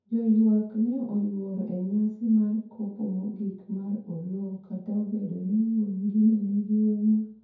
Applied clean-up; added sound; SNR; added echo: none; none; none; reverberation time 0.6 s.